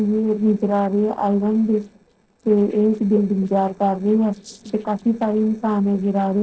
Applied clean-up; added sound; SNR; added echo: neural separator model SepFormer DNS4.